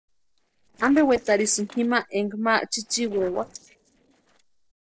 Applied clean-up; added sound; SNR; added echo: neural separator model SepFormer DNS4.